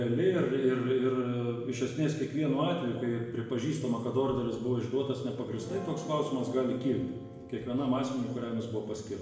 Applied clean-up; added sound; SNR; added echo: none; Guitar; 19 dB; reverberation time 1.1 s.